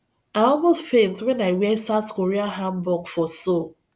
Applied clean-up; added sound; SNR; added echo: none; none; none; none.